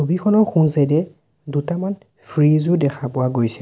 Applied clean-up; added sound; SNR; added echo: none; none; none; none.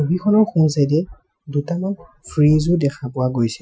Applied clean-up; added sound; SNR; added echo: classical method Wiener filter.